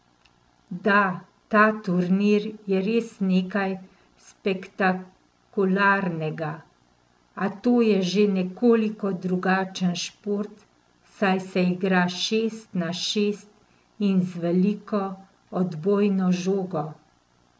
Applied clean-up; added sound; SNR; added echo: none; none; none; none.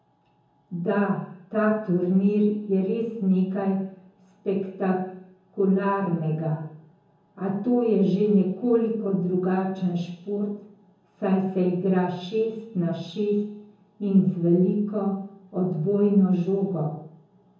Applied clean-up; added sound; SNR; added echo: none; none; none; reverberation time 0.7 s.